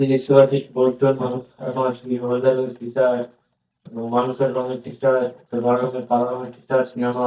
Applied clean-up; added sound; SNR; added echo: neural mask model DeepFilterNet 3.